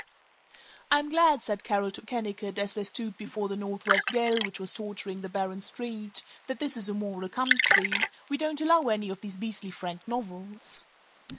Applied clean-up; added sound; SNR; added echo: neural mask model Resemble Enhance denoiser.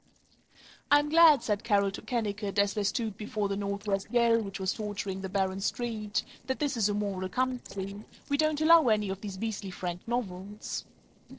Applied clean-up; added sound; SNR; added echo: neural separator model SepFormer DNS4.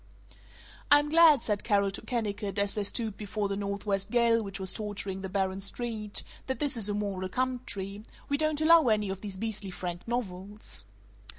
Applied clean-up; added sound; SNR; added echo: none; none; none; none.